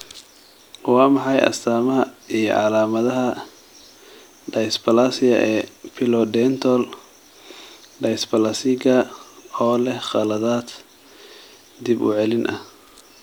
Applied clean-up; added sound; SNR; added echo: none; none; none; none.